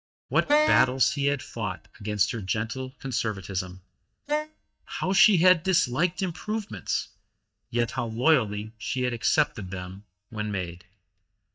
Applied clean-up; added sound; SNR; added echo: neural mask model DeepFilterNet 3.